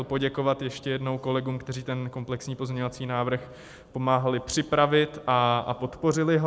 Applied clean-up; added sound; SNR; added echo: none; none; none; none.